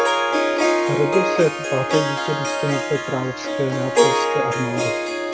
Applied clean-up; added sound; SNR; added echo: none; Harp; -4 dB; none.